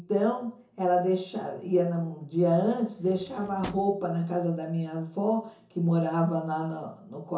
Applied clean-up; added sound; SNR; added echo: none; Drawer open or close; 17 dB; reverberation time 0.6 s.